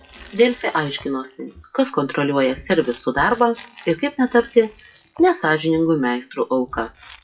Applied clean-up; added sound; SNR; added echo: classical method WPE with log-MMSE.